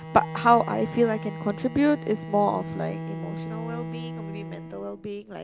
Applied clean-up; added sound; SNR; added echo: none; Bowed string instrument; 9 dB; none.